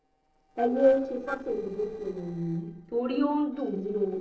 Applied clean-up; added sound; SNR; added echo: neural separator model SepFormer DNS4.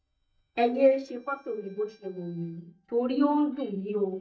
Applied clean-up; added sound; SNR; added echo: neural mask model DeepFilterNet 3.